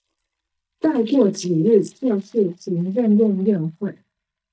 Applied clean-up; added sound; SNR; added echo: neural mask model DeepFilterNet 3.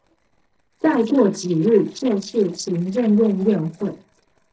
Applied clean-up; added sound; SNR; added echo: neural separator model SepFormer DNS4.